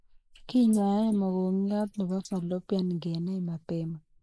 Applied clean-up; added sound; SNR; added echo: neural mask model Resemble Enhance denoiser.